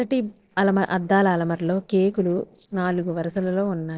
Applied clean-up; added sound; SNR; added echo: neural separator model SepFormer DNS4.